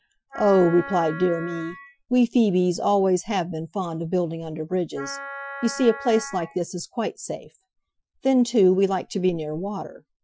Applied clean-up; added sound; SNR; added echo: classical method Wiener filter.